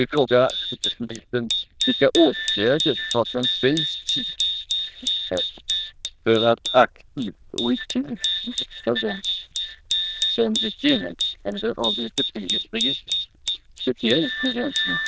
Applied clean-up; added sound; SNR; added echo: neural diffusion model UNIVERSE++.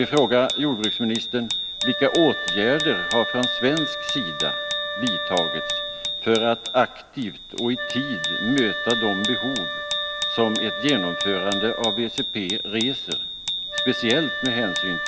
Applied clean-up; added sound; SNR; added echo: none; Bicycle bell + Wind instrument, woodwind instrument; 2 dB; none.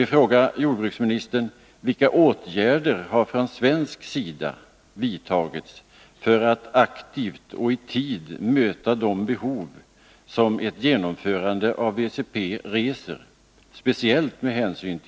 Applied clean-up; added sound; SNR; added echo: none; none; none; none.